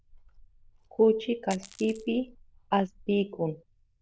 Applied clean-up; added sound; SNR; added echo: neural diffusion model UNIVERSE++.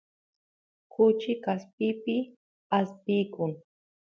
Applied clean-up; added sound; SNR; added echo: none; none; none; none.